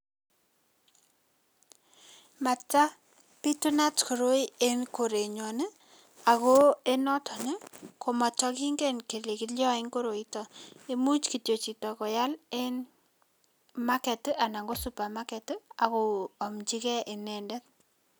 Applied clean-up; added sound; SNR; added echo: none; Thump, thud; 20 dB; none.